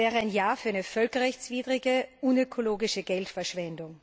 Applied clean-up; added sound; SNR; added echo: none; none; none; none.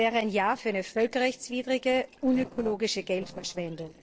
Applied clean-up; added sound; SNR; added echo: neural separator model SepFormer DNS4.